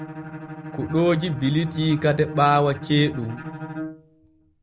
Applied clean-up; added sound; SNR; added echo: none; Bowed string instrument; 12 dB; none.